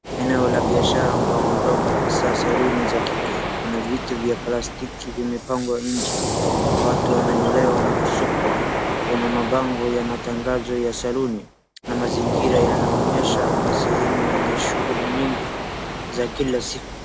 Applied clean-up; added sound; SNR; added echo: none; Waves, surf + Fireworks; -3 dB; none.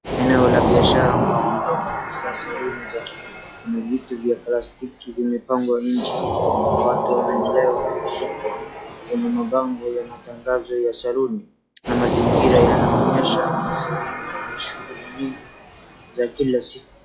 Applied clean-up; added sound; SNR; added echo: classical method log-MMSE.